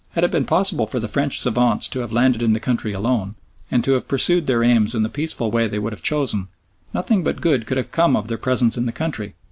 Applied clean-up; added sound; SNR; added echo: none; Cricket; 20 dB; none.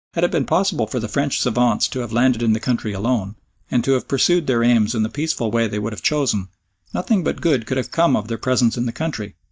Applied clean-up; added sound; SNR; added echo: neural mask model DeepFilterNet 3.